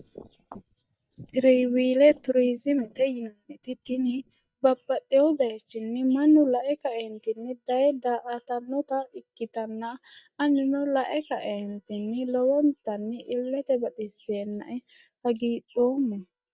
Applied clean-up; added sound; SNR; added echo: neural mask model DeepFilterNet 3.